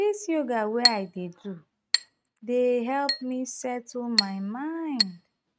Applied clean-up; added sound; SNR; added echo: neural mask model RNNoise.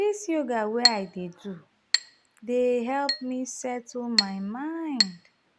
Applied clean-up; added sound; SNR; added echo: none; Chink, clink; 2 dB; none.